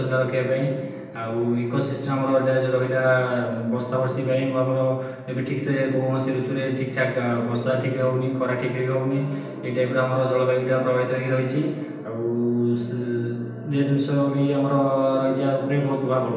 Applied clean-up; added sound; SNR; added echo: none; none; none; reverberation time 0.9 s.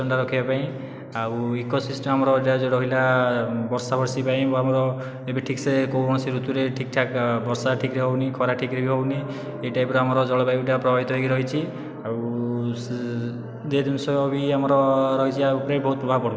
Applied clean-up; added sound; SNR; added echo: none; none; none; none.